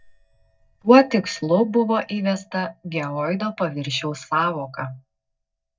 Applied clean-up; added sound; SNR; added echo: neural mask model DeepFilterNet 3.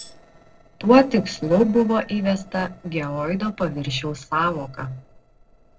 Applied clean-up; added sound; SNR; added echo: neural separator model SepFormer DNS4.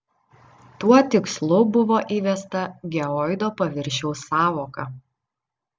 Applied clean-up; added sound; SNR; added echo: none; none; none; none.